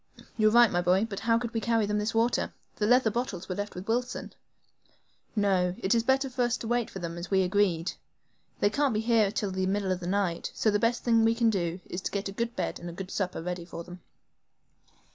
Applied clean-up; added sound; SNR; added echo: none; none; none; none.